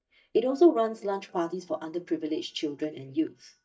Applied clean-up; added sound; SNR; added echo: neural mask model DeepFilterNet 3.